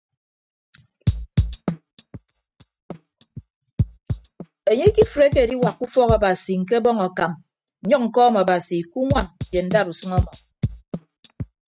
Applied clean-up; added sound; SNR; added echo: neural mask model RNNoise.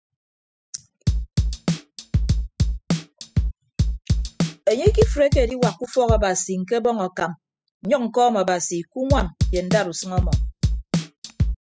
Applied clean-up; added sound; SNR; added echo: classical method spectral subtraction.